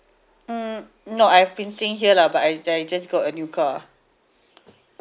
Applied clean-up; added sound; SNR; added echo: none; none; none; none.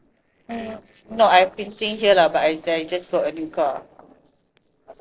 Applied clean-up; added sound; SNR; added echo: neural separator model SepFormer DNS4.